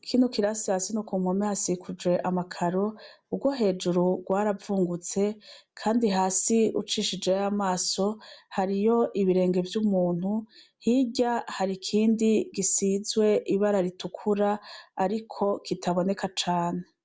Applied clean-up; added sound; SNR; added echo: none; none; none; none.